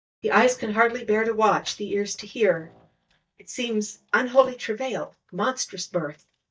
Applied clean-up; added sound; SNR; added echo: neural mask model DeepFilterNet 3.